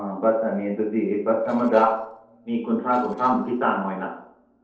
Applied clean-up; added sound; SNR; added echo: neural separator model SepFormer DNS4.